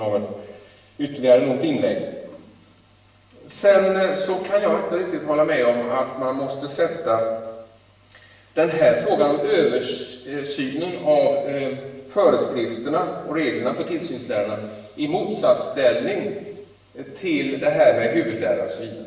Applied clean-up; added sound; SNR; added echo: none; none; none; reverberation time 1.1 s.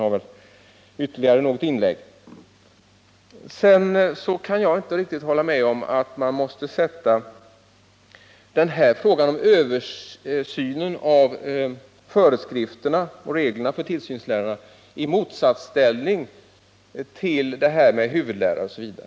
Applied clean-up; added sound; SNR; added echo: none; none; none; none.